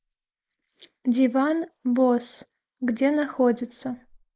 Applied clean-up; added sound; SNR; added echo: neural mask model Resemble Enhance denoiser.